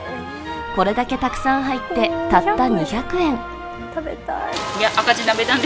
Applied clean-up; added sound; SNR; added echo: none; none; none; none.